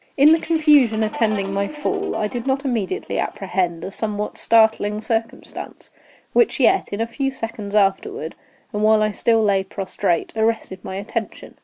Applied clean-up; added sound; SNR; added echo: none; Guitar; 15 dB; none.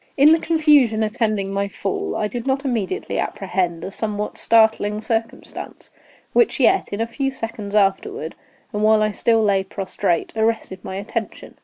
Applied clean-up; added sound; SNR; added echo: neural mask model Resemble Enhance denoiser.